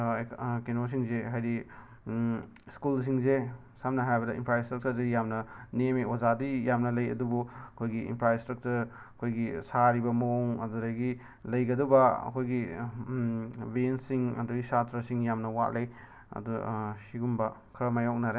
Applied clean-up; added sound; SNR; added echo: none; none; none; none.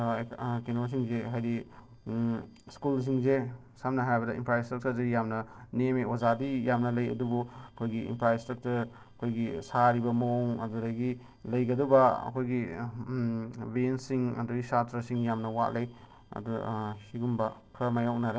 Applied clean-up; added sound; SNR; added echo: neural separator model SepFormer DNS4.